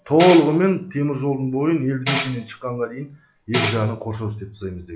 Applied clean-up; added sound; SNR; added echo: classical method log-MMSE.